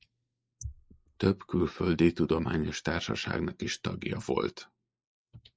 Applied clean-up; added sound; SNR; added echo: neural mask model Resemble Enhance denoiser.